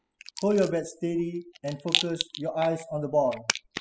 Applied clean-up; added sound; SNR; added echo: classical method spectral subtraction.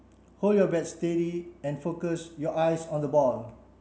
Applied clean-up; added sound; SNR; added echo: none; none; none; none.